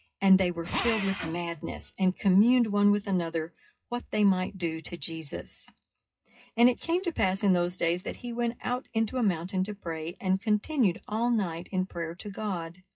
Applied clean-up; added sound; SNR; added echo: classical method WPE with log-MMSE.